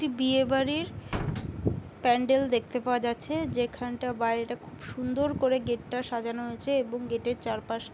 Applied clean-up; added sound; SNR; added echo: none; Slam; 5 dB; none.